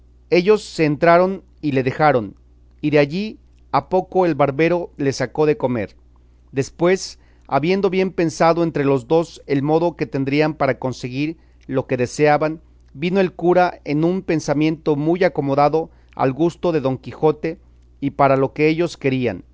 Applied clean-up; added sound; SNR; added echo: none; none; none; none.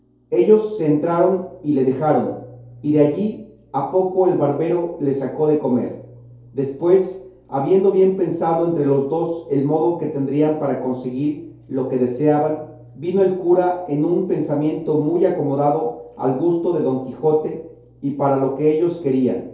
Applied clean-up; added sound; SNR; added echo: none; none; none; reverberation time 2.4 s.